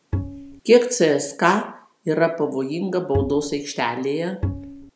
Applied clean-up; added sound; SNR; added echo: none; Bowed string instrument; 6 dB; none.